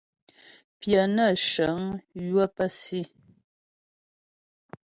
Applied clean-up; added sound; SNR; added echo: none; none; none; none.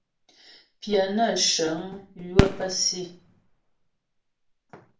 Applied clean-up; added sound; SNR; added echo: none; Fireworks; 4 dB; reverberation time 0.4 s.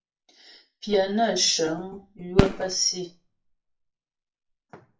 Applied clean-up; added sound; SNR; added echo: classical method WPE with log-MMSE.